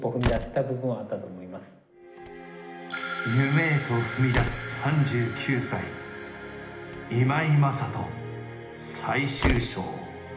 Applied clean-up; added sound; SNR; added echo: none; Slam; 10 dB; reverberation time 1.0 s.